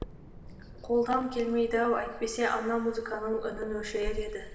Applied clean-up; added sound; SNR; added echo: none; Bird vocalization, bird call, bird song; 12 dB; reverberation time 1.7 s.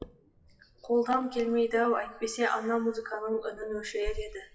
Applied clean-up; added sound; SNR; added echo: classical method WPE with log-MMSE.